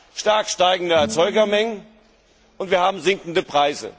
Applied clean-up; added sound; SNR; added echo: none; Bowed string instrument; 17 dB; none.